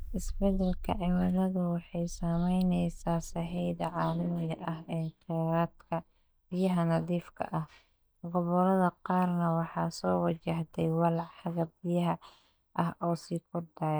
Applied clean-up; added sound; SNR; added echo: neural mask model DeepFilterNet 3.